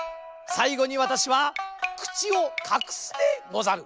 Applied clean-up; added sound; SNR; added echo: none; none; none; none.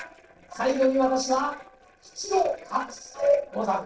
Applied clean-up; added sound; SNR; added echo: neural separator model SepFormer DNS4.